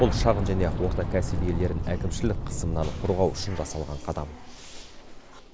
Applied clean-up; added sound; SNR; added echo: none; Boom; 2 dB; none.